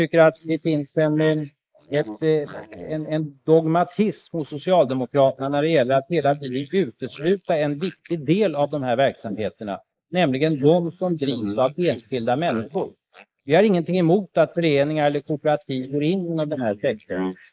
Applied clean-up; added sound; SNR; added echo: neural mask model Resemble Enhance denoiser.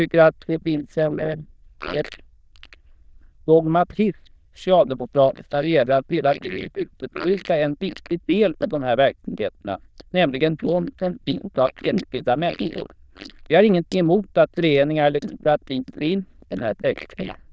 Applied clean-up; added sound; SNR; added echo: neural diffusion model UNIVERSE++.